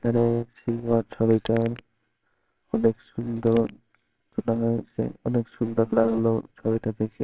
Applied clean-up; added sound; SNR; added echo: neural separator model SepFormer WHAMR!.